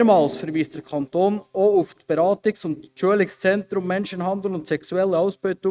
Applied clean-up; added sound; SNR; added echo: neural mask model RNNoise.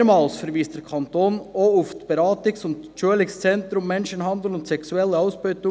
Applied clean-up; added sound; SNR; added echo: none; none; none; none.